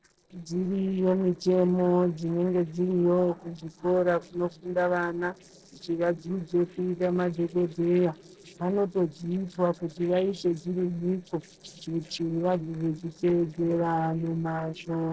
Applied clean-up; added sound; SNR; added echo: neural separator model SepFormer DNS4.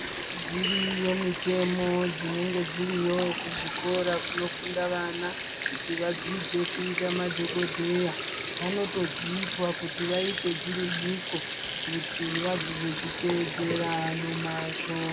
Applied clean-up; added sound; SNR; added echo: none; Sink (filling or washing); -1 dB; none.